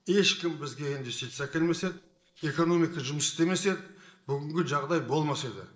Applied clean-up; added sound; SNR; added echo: neural separator model SepFormer DNS4.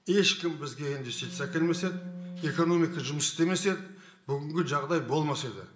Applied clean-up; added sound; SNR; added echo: none; Wind instrument, woodwind instrument; 13 dB; reverberation time 0.6 s.